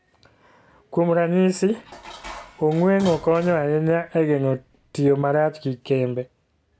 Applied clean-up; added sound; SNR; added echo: none; Dishes, pots, and pans; 20 dB; none.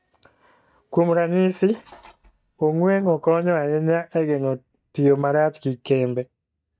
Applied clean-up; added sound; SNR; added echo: neural mask model DeepFilterNet 3.